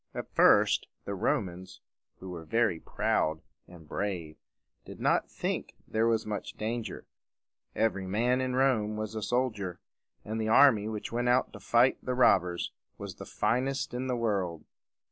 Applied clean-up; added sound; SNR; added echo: none; none; none; none.